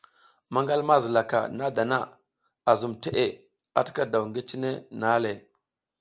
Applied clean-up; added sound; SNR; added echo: none; none; none; none.